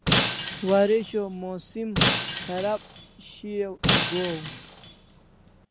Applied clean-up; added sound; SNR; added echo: none; Shatter; 0 dB; none.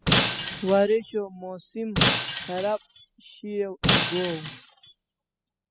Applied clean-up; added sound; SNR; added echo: classical method spectral subtraction.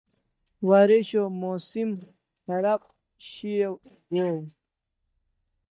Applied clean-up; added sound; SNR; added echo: neural mask model DeepFilterNet 3.